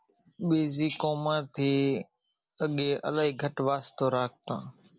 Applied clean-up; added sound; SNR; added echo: none; none; none; none.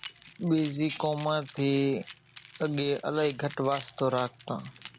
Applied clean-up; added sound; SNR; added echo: none; Keys jangling; 15 dB; none.